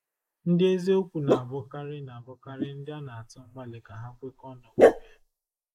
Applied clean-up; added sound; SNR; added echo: neural mask model Resemble Enhance denoiser.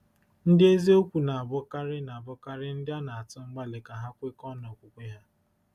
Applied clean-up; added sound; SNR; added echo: none; none; none; none.